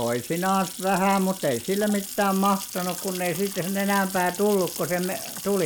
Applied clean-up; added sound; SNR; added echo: none; Sink (filling or washing) / Water tap, faucet / Splash, splatter; 11 dB; none.